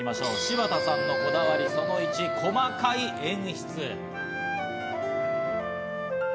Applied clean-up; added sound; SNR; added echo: none; Wind instrument, woodwind instrument; 1 dB; none.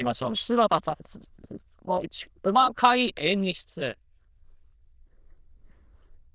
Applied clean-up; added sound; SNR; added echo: neural diffusion model UNIVERSE++.